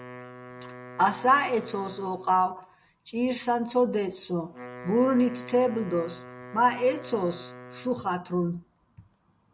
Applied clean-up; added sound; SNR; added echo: none; Wind instrument, woodwind instrument; 17 dB; none.